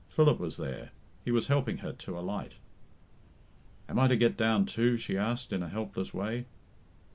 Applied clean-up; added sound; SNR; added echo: none; none; none; none.